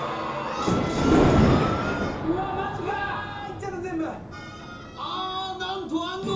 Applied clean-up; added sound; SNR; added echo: none; Thunder; -4 dB; reverberation time 0.7 s.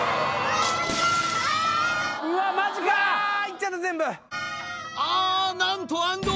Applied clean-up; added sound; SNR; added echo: none; none; none; none.